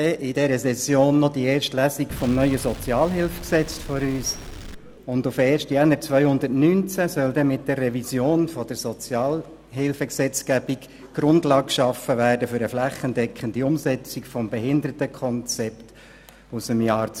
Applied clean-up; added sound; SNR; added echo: none; Explosion; 12 dB; none.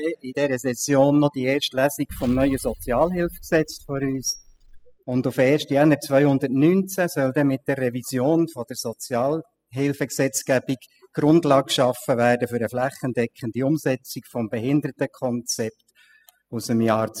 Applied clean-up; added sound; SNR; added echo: classical method spectral subtraction.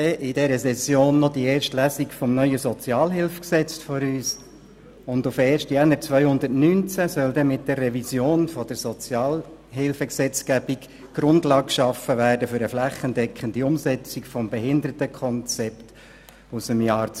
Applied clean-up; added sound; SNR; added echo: none; none; none; none.